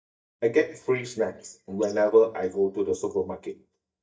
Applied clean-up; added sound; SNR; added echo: neural mask model DeepFilterNet 3.